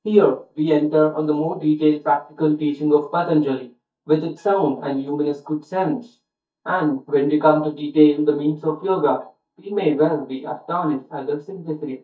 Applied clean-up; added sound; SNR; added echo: neural mask model DeepFilterNet 3.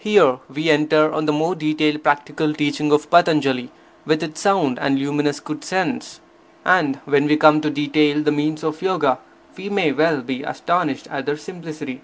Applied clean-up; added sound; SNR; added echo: none; none; none; none.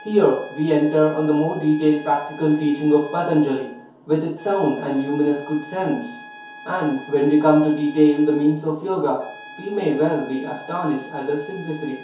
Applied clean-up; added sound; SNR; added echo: none; Trumpet; 20 dB; reverberation time 0.6 s.